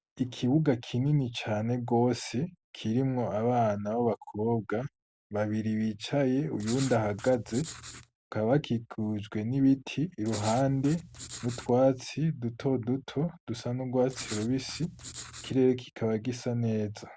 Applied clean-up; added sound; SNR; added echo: none; Writing; 14 dB; none.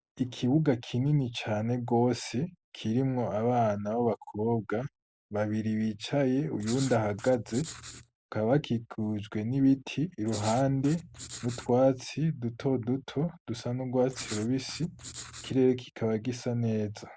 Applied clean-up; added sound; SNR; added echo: neural mask model Resemble Enhance denoiser.